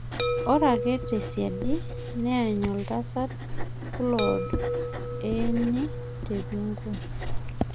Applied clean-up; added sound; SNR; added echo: none; Chime + Writing; 1 dB; none.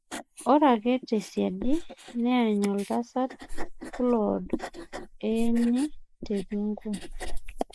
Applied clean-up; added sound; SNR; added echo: neural mask model Resemble Enhance denoiser.